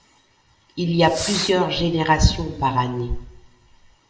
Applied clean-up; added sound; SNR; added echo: none; Fireworks; 13 dB; reverberation time 0.7 s.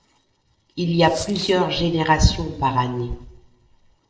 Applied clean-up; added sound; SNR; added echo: neural separator model SepFormer DNS4.